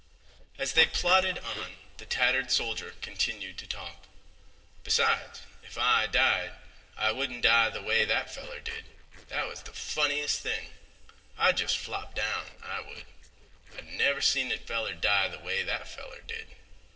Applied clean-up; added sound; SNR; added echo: neural separator model SepFormer DNS4.